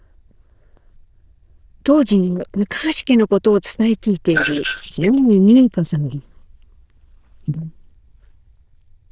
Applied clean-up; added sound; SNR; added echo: neural diffusion model UNIVERSE++.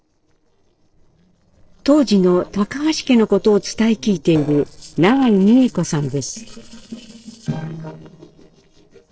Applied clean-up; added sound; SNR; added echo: neural separator model SepFormer DNS4.